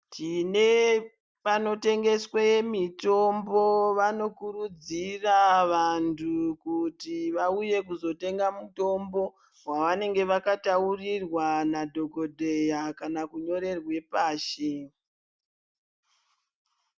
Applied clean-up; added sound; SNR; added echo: none; none; none; none.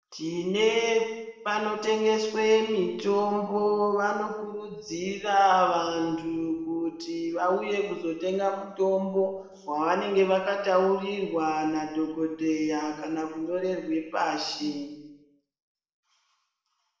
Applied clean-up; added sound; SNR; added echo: none; none; none; reverberation time 0.9 s.